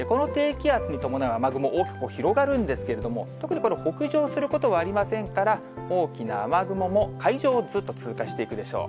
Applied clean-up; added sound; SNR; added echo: none; none; none; none.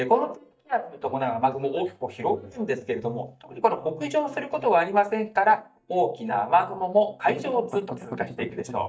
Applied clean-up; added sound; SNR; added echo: neural mask model DeepFilterNet 3.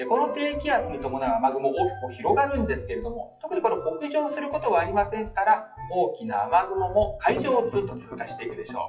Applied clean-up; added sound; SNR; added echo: classical method WPE with log-MMSE.